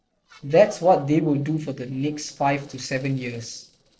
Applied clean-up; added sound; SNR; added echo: neural separator model SepFormer DNS4.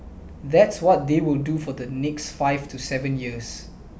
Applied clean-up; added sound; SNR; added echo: none; none; none; none.